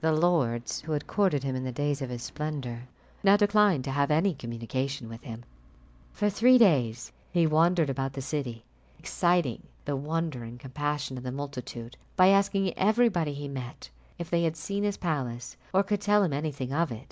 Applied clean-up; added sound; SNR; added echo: none; none; none; none.